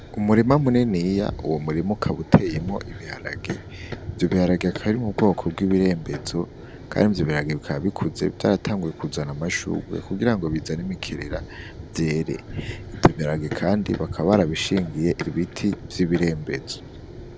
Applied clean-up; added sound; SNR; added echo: none; Run; 13 dB; none.